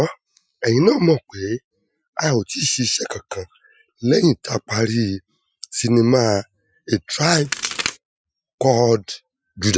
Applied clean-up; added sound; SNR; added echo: classical method Wiener filter.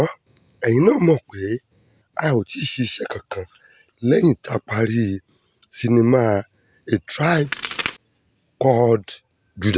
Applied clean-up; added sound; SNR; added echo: none; Crack; 5 dB; none.